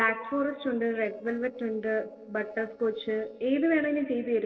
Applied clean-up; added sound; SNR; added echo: neural separator model SepFormer DNS4.